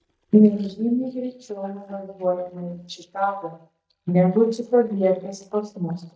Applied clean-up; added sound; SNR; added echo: neural mask model DeepFilterNet 3.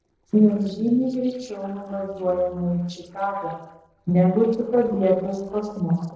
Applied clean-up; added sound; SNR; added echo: neural separator model SepFormer DNS4.